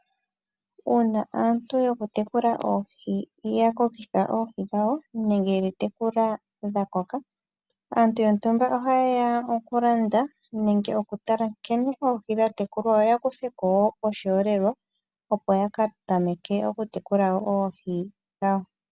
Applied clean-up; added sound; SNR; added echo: none; none; none; none.